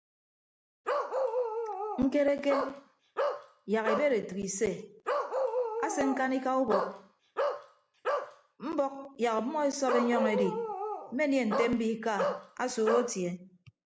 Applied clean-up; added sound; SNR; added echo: none; Bark; 2 dB; none.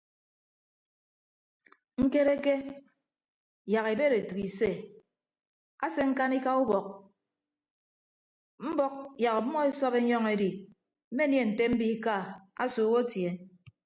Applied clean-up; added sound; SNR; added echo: none; none; none; none.